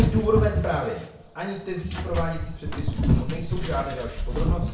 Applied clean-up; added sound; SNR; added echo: none; Cat; -3 dB; reverberation time 0.6 s.